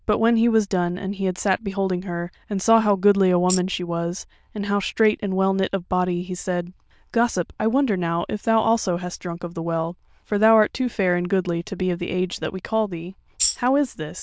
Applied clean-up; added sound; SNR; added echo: neural diffusion model UNIVERSE++.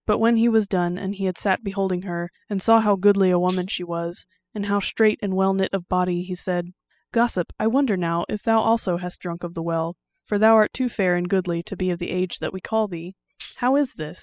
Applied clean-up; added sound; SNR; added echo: classical method spectral subtraction.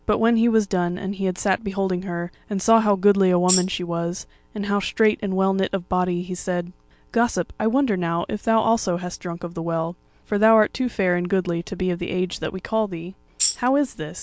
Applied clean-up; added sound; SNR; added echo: none; Tambourine; 2 dB; none.